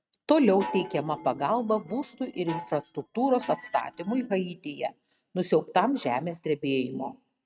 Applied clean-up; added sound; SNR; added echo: neural mask model RNNoise.